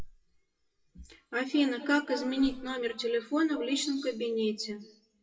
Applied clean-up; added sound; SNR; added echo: classical method WPE with log-MMSE.